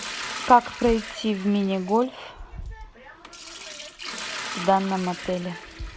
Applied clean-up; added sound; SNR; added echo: none; Liquid; 12 dB; none.